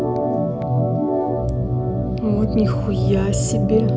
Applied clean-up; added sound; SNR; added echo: none; Organ; -4 dB; none.